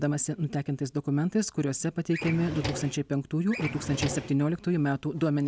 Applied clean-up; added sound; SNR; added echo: none; Drawer open or close; 8 dB; none.